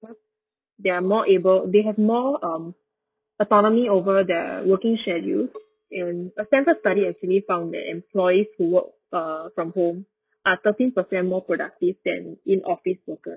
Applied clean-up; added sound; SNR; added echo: neural mask model DeepFilterNet 3.